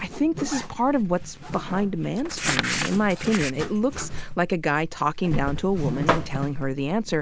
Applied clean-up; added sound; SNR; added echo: none; Crumpling, crinkling + Zipper (clothing); 4 dB; none.